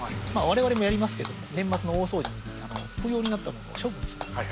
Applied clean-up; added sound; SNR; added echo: none; Shatter / Hammer + Engine starting / Car; 11 dB; none.